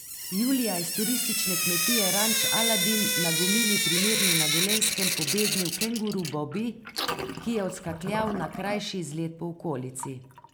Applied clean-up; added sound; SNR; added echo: none; Drip / Sink (filling or washing); -2 dB; none.